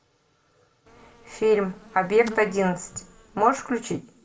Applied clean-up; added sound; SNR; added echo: none; Insect; 17 dB; reverberation time 0.3 s.